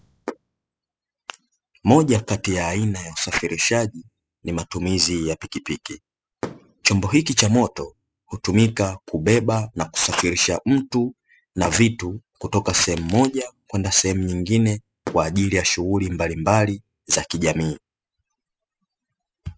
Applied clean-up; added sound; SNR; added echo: classical method spectral subtraction.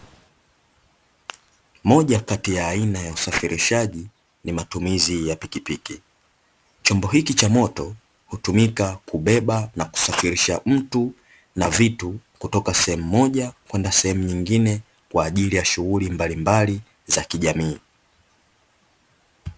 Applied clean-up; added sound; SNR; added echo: none; none; none; none.